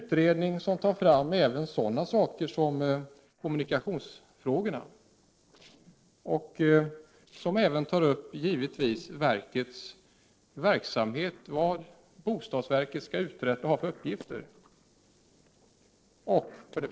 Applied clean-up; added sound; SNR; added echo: neural separator model SepFormer DNS4.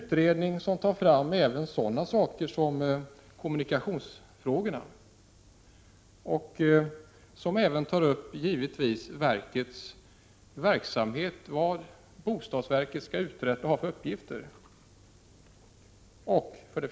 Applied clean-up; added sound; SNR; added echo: none; none; none; none.